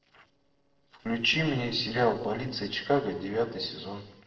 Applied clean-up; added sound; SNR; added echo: neural separator model SepFormer DNS4.